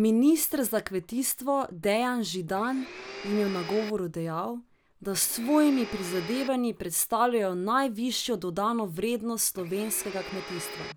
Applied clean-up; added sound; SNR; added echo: none; Domestic sounds, home sounds; 13 dB; none.